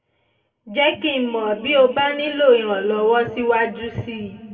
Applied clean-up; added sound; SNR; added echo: none; none; none; reverberation time 1.6 s.